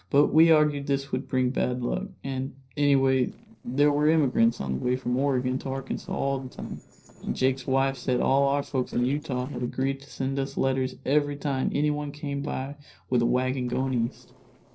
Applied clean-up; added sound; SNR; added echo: neural separator model SepFormer DNS4.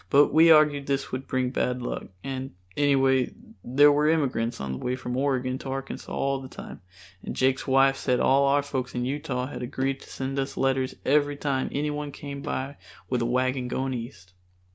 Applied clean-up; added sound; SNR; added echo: none; none; none; none.